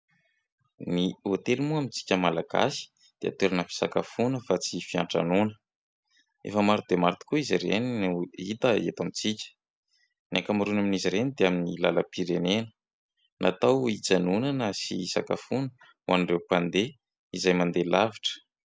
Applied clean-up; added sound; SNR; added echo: none; none; none; none.